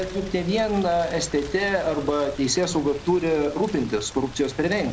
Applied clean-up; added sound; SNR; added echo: none; Rain; 15 dB; none.